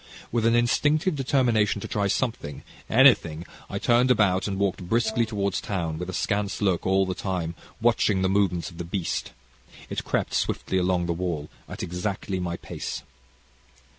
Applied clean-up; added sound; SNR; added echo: none; Brass instrument; 20 dB; none.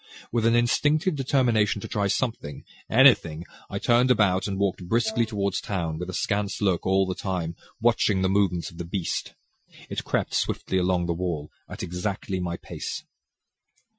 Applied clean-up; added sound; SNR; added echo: classical method Wiener filter.